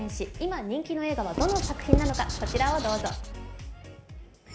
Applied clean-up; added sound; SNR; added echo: none; Writing; -1 dB; reverberation time 1.6 s.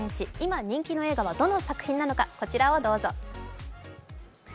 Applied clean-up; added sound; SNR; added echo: none; none; none; none.